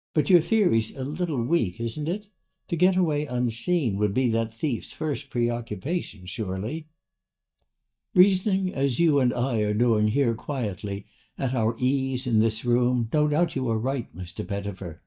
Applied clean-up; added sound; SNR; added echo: neural mask model DeepFilterNet 3.